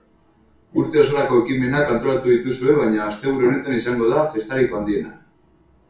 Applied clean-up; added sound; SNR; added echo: none; none; none; reverberation time 0.3 s.